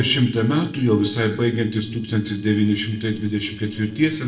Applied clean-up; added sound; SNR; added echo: neural separator model SepFormer DNS4.